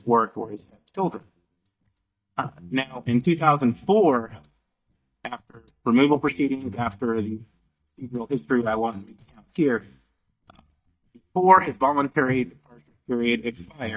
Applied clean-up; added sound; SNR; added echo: neural mask model DeepFilterNet 3.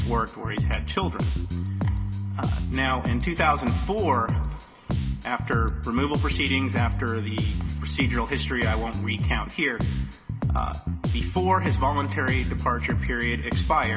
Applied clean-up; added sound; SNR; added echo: none; Bass guitar; -1 dB; reverberation time 0.4 s.